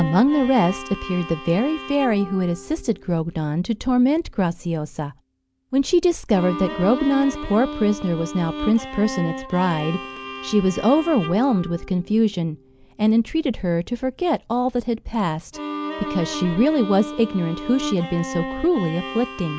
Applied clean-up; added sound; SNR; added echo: none; Bowed string instrument; 12 dB; none.